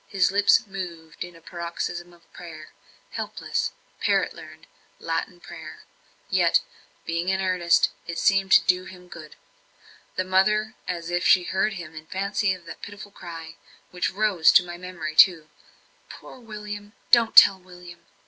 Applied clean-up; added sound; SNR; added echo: none; none; none; none.